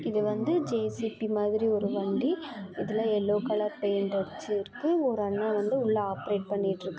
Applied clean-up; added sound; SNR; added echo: none; none; none; none.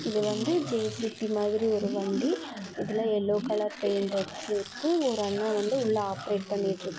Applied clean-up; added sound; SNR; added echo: none; Tearing + Cowbell; 16 dB; none.